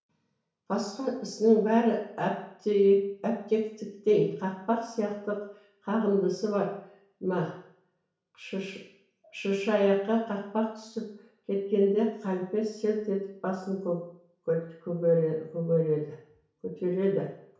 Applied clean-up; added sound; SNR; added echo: none; none; none; reverberation time 0.6 s.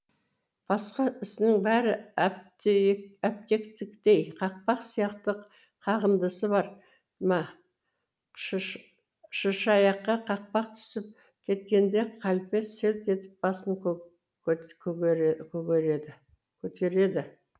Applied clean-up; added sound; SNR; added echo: none; none; none; none.